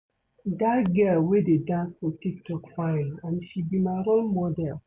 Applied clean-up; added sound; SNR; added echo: none; none; none; none.